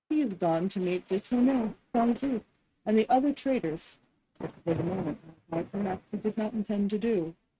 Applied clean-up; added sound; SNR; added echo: neural mask model RNNoise.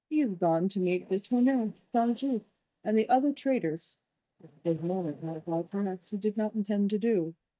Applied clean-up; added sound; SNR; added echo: neural mask model DeepFilterNet 3.